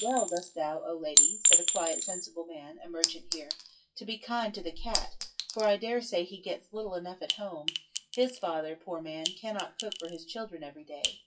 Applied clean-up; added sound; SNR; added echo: classical method WPE with log-MMSE.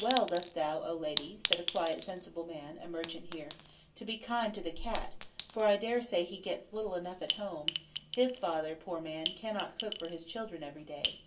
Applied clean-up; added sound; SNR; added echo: none; Chink, clink; -5 dB; reverberation time 0.2 s.